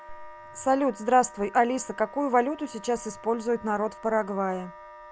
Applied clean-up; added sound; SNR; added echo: none; Wind instrument, woodwind instrument; 19 dB; none.